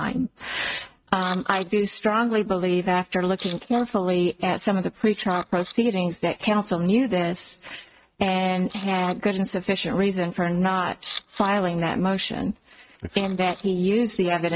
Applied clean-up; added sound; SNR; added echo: neural mask model RNNoise.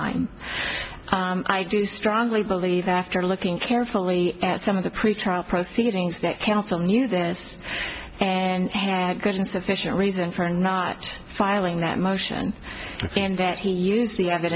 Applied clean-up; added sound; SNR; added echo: none; none; none; none.